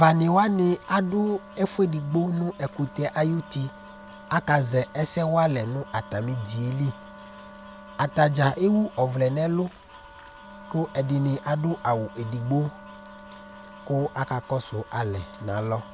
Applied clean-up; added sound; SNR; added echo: none; Wind instrument, woodwind instrument + Wind instrument, woodwind instrument; 20 dB; none.